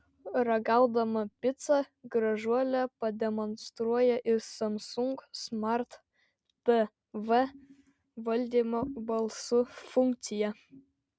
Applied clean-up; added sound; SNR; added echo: none; none; none; none.